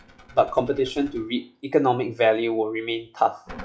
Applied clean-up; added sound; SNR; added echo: classical method log-MMSE.